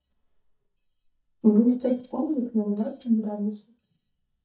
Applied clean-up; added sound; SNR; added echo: neural mask model DeepFilterNet 3.